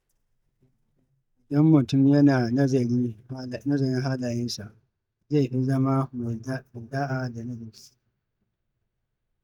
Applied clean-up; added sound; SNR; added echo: neural mask model DeepFilterNet 3.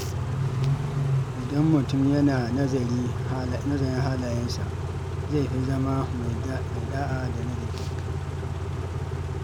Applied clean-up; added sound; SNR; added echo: none; Idling / Accelerating, revving, vroom / Car; 0 dB; none.